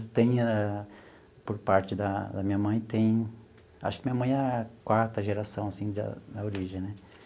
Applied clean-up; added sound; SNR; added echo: none; none; none; none.